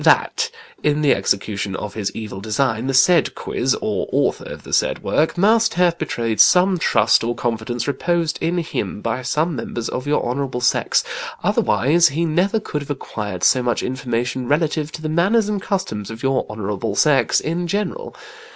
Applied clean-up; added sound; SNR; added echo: none; none; none; none.